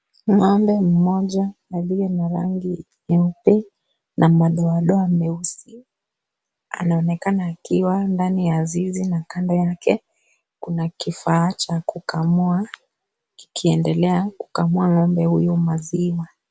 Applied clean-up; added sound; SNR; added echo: none; none; none; none.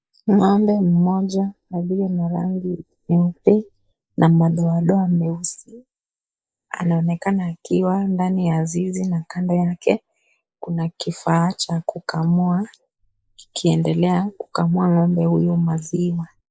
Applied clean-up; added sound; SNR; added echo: neural mask model Resemble Enhance denoiser.